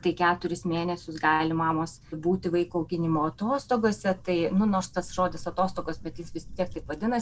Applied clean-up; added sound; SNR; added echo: none; Thunder; 16 dB; none.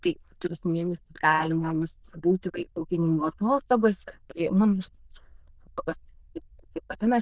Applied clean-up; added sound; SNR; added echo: neural diffusion model UNIVERSE++.